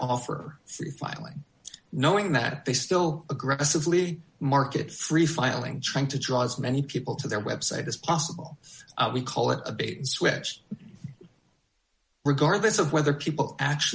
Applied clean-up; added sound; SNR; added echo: none; none; none; none.